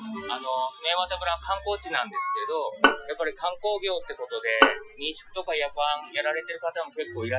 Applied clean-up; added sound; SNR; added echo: classical method Wiener filter.